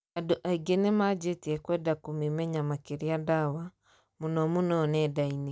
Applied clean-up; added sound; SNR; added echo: none; none; none; none.